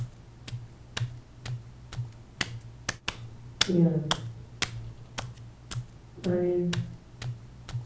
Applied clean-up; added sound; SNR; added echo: none; Hands; 3 dB; reverberation time 0.7 s.